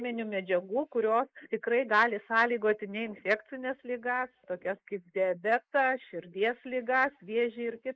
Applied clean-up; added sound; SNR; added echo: neural mask model Resemble Enhance denoiser.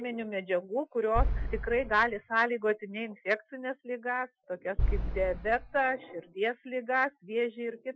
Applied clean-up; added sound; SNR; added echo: classical method Wiener filter.